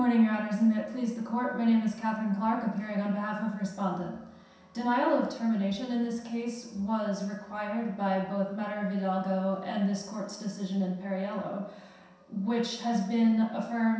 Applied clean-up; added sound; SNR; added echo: none; none; none; reverberation time 0.7 s.